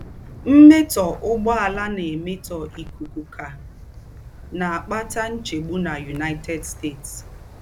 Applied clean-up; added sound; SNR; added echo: none; Wind; 17 dB; none.